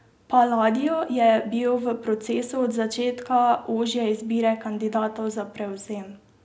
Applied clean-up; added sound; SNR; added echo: none; none; none; none.